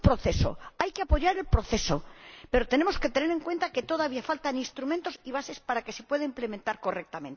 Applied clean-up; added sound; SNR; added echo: none; none; none; none.